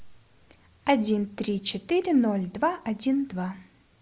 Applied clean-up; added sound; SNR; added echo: none; none; none; none.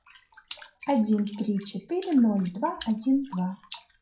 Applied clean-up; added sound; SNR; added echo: classical method WPE with log-MMSE.